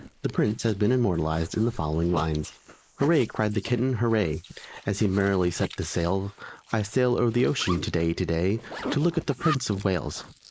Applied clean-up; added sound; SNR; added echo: neural mask model Resemble Enhance denoiser.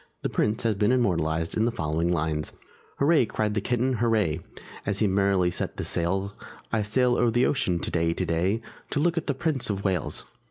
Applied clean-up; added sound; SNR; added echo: none; none; none; none.